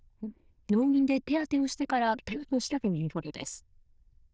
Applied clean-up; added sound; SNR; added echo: neural diffusion model UNIVERSE++.